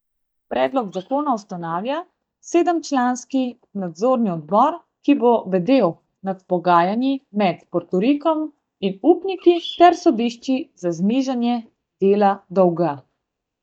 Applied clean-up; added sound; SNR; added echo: neural mask model DeepFilterNet 3.